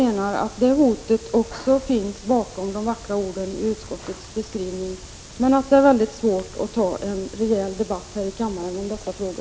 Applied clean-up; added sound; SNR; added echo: none; none; none; none.